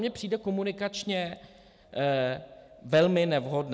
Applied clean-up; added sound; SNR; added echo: none; none; none; none.